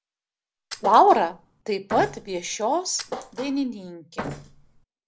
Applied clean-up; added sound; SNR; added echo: none; Thump, thud; 13 dB; none.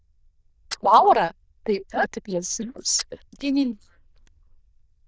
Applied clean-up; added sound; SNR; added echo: neural diffusion model UNIVERSE++.